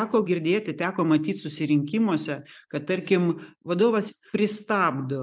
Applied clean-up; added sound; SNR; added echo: none; none; none; none.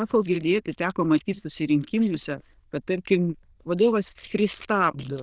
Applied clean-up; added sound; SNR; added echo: neural diffusion model UNIVERSE++.